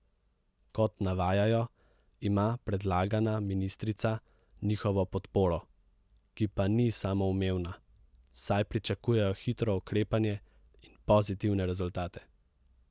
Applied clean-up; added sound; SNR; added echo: none; none; none; none.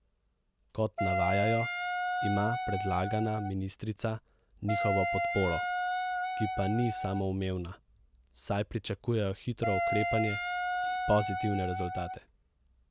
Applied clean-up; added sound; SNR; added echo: none; Wind instrument, woodwind instrument; 0 dB; none.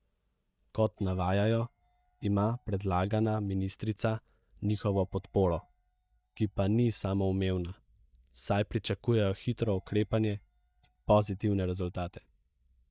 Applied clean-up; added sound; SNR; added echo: neural mask model DeepFilterNet 3.